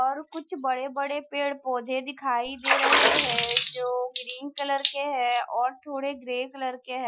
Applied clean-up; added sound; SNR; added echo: classical method Wiener filter.